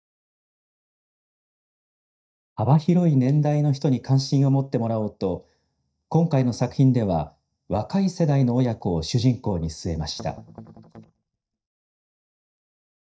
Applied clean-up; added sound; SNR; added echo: neural mask model DeepFilterNet 3.